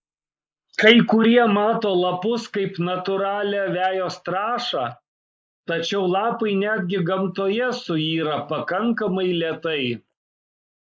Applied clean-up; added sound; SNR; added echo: neural mask model Resemble Enhance denoiser.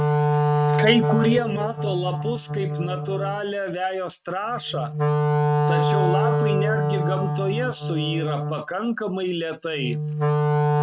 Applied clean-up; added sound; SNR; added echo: neural mask model RNNoise.